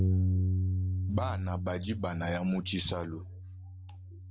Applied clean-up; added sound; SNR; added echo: none; Bass guitar; -4 dB; none.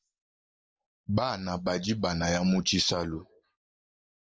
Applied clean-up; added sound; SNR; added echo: neural mask model Resemble Enhance denoiser.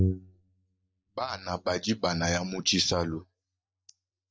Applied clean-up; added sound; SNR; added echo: neural mask model DeepFilterNet 3.